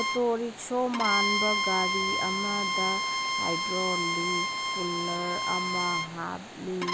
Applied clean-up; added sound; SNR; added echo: none; Bowed string instrument; -2 dB; none.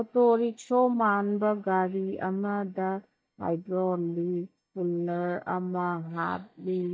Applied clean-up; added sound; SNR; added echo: neural mask model DeepFilterNet 3.